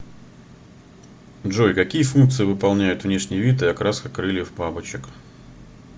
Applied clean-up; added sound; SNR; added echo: none; none; none; none.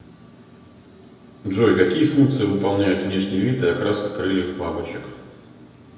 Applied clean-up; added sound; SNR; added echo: none; none; none; reverberation time 0.9 s.